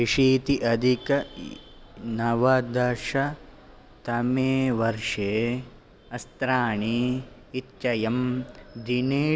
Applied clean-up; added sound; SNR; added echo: none; none; none; none.